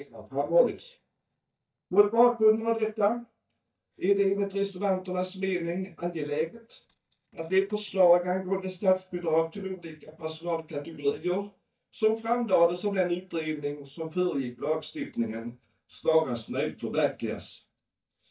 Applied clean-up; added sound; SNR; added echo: neural mask model DeepFilterNet 3.